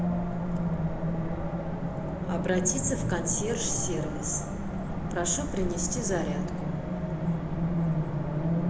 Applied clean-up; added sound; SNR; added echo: none; Race car, auto racing; -4 dB; reverberation time 0.7 s.